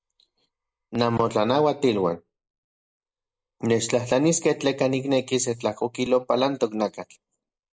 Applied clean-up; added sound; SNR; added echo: neural mask model Resemble Enhance denoiser.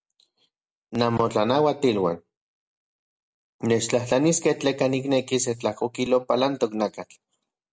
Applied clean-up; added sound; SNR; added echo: none; none; none; none.